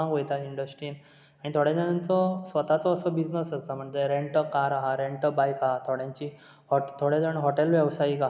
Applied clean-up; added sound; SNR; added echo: none; none; none; none.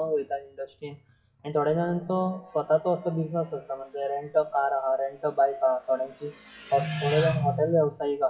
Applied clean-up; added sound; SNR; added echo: classical method WPE with log-MMSE.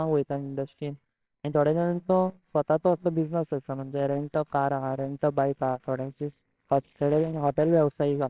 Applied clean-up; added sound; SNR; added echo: neural separator model SepFormer WHAMR!.